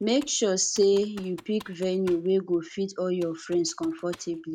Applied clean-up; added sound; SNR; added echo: neural mask model RNNoise.